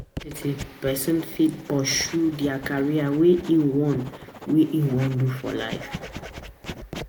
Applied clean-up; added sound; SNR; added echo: none; Writing; 15 dB; none.